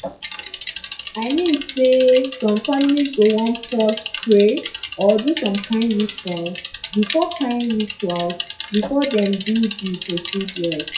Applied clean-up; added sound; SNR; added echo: classical method WPE with log-MMSE.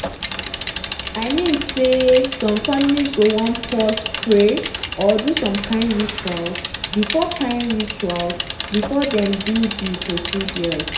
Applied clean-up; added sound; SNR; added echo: none; Bicycle; 7 dB; reverberation time 0.5 s.